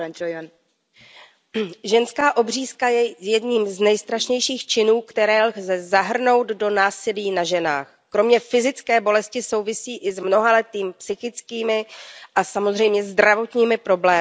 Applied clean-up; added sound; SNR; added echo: none; none; none; none.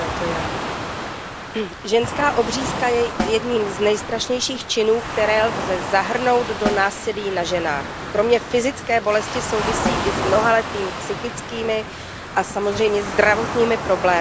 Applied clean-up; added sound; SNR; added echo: none; Snare drum + Waves, surf; 6 dB; none.